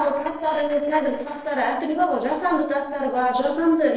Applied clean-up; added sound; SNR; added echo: neural separator model SepFormer DNS4.